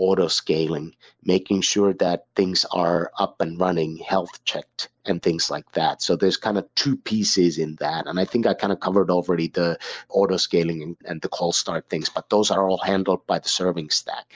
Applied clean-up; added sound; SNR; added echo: none; none; none; none.